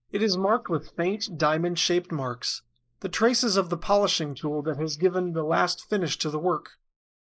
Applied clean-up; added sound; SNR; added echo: neural mask model Resemble Enhance denoiser.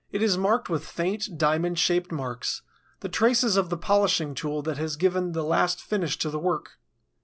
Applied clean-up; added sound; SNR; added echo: none; none; none; none.